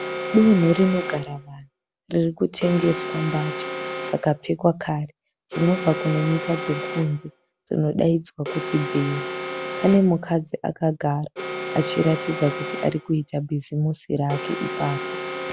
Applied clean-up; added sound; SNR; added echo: none; Alarm; 9 dB; none.